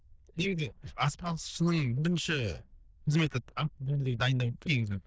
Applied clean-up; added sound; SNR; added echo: neural diffusion model UNIVERSE++.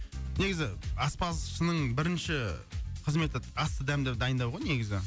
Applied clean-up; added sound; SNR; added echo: none; none; none; none.